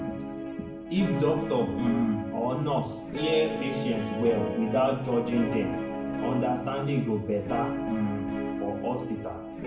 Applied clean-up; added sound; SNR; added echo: none; Guitar; 4 dB; reverberation time 0.7 s.